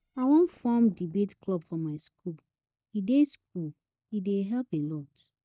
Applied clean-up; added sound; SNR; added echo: neural mask model DeepFilterNet 3.